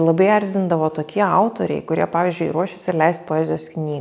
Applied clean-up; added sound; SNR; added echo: none; none; none; none.